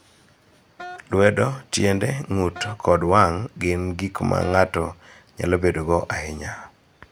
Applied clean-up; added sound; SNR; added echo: none; Wind instrument, woodwind instrument; 18 dB; none.